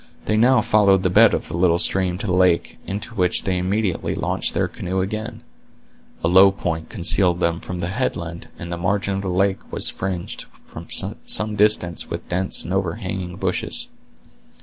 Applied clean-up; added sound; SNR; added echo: none; none; none; none.